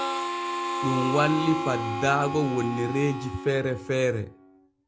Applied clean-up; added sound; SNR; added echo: none; Harmonica; 5 dB; none.